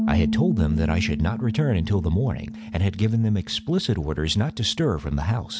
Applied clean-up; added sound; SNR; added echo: none; Bass guitar; 7 dB; none.